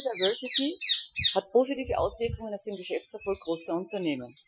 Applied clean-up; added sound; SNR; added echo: classical method Wiener filter.